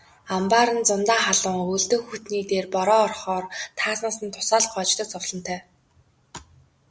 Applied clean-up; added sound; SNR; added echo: none; none; none; none.